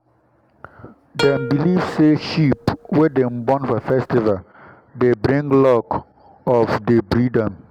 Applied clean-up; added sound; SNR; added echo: none; Plucked string instrument; 13 dB; none.